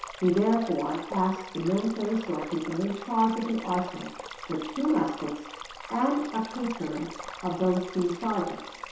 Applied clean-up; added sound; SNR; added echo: none; Stream; 13 dB; reverberation time 0.7 s.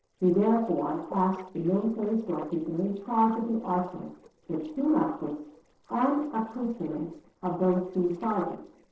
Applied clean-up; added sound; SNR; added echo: neural separator model SepFormer DNS4.